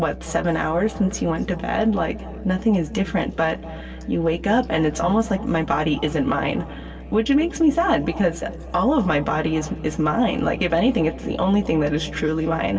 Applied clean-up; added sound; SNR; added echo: none; Musical instrument; 15 dB; reverberation time 2.4 s.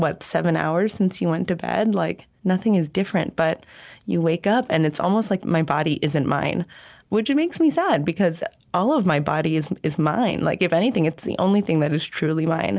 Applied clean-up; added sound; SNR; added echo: none; none; none; none.